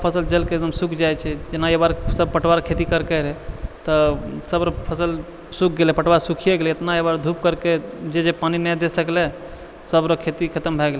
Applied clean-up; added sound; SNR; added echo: none; none; none; none.